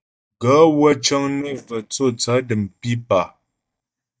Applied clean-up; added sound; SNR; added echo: neural mask model DeepFilterNet 3.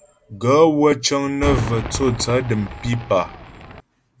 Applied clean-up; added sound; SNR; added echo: none; Cheering / Fireworks; 10 dB; none.